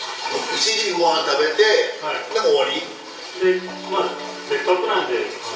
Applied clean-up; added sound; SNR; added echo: none; Guitar; 17 dB; reverberation time 1.9 s.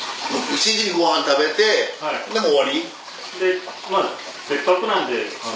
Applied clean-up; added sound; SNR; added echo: none; none; none; none.